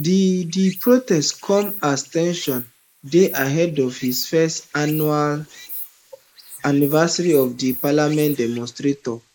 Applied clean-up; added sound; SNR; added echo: neural mask model Resemble Enhance denoiser.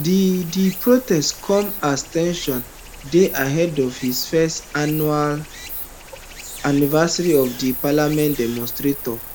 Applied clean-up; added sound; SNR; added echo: none; Stream; 13 dB; none.